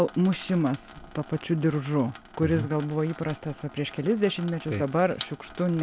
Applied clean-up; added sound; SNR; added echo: none; Sink (filling or washing) / Water tap, faucet; 18 dB; none.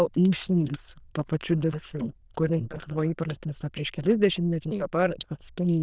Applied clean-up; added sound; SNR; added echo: neural diffusion model UNIVERSE++.